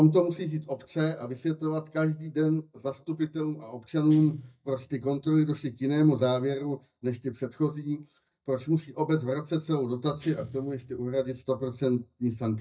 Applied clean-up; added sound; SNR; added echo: neural mask model DeepFilterNet 3.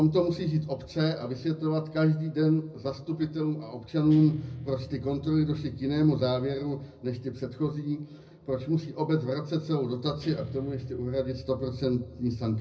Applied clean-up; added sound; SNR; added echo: none; Guitar; 18 dB; reverberation time 0.4 s.